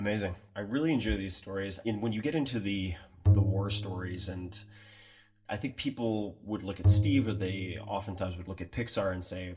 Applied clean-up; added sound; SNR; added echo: none; Bowed string instrument; -3 dB; reverberation time 0.2 s.